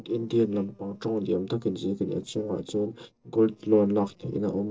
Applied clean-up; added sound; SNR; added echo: neural separator model SepFormer DNS4.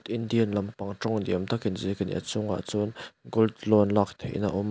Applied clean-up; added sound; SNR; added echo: none; none; none; none.